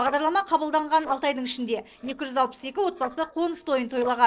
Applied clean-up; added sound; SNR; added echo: neural separator model SepFormer DNS4.